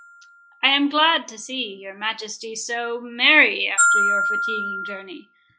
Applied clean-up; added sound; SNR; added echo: classical method log-MMSE.